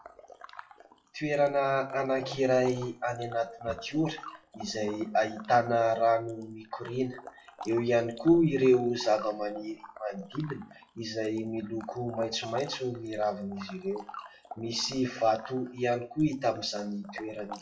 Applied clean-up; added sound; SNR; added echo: classical method WPE with log-MMSE.